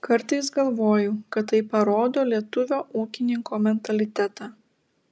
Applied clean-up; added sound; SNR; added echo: none; none; none; none.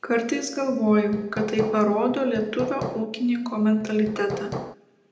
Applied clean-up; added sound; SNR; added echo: none; Hammer; 11 dB; reverberation time 0.8 s.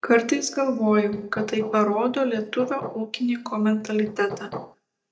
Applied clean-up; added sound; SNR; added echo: neural mask model DeepFilterNet 3.